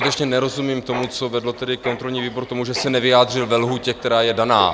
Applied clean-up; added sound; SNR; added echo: none; Mechanisms; 14 dB; none.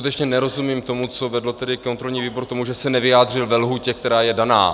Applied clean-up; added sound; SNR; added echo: none; none; none; none.